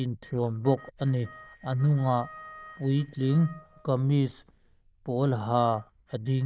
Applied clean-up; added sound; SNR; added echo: neural diffusion model UNIVERSE++.